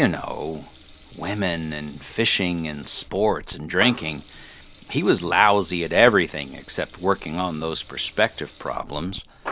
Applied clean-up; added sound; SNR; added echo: none; Water tap, faucet / Liquid; 18 dB; none.